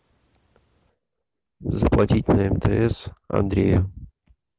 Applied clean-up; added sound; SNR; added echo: none; none; none; none.